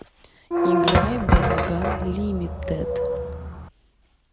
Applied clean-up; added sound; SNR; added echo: none; Squeak / Thump, thud; -3 dB; none.